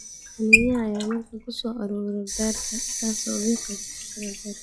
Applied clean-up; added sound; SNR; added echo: classical method log-MMSE.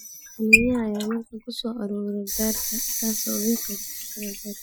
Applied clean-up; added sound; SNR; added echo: classical method Wiener filter.